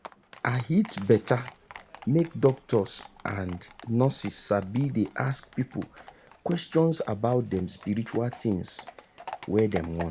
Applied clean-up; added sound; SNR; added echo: none; Livestock, farm animals, working animals; 19 dB; none.